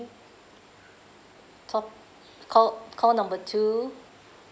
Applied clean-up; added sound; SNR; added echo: none; none; none; none.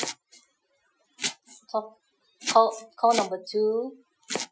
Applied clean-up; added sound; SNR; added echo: classical method Wiener filter.